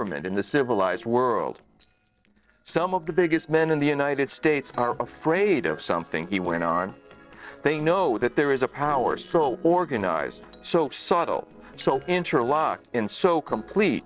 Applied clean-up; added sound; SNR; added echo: neural separator model SepFormer DNS4.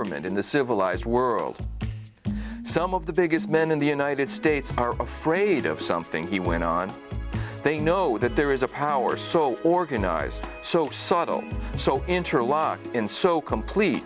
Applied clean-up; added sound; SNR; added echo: none; none; none; none.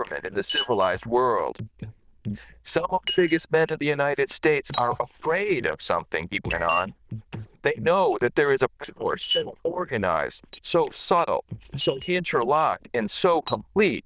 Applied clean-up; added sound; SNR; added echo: neural diffusion model UNIVERSE++.